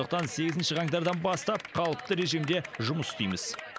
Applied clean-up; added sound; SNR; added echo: none; Clapping; 12 dB; none.